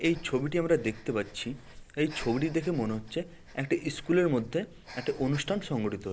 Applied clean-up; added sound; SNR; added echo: none; Breathing; 17 dB; none.